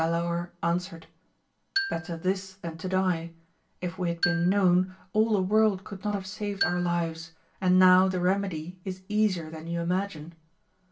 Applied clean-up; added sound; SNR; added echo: none; Marimba, xylophone; 10 dB; reverberation time 0.2 s.